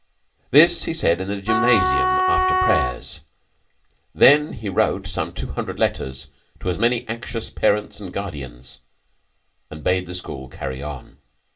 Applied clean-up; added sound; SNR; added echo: none; Wind instrument, woodwind instrument; -2 dB; reverberation time 0.2 s.